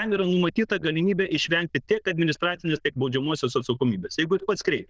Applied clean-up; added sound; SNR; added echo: neural diffusion model UNIVERSE++.